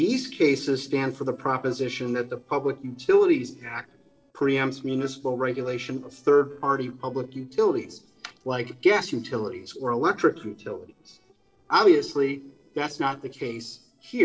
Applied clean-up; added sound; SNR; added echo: neural separator model SepFormer DNS4.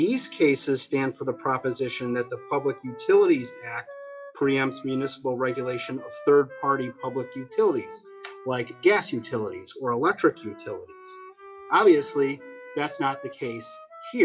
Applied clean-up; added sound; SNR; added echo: classical method WPE with log-MMSE.